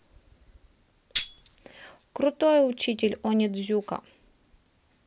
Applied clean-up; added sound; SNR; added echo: none; Tambourine; 9 dB; none.